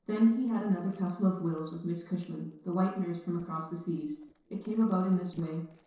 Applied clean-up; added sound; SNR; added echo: neural separator model SepFormer DNS4.